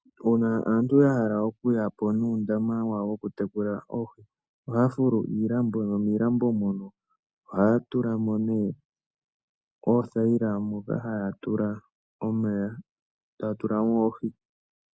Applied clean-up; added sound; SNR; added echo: none; none; none; none.